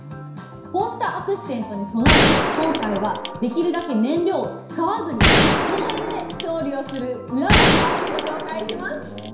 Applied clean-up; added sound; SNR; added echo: none; Gunshot, gunfire; -5 dB; reverberation time 0.7 s.